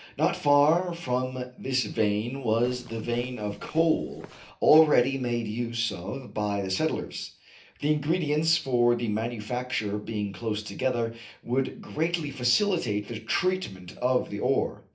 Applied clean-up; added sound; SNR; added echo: neural separator model SepFormer DNS4.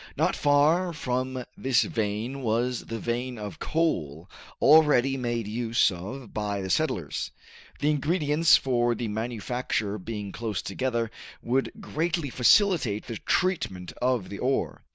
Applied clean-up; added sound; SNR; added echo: none; none; none; none.